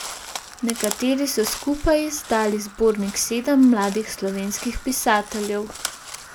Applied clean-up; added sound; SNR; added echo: none; Crow; 14 dB; none.